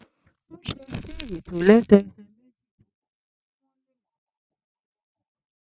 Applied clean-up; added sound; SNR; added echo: neural mask model DeepFilterNet 3.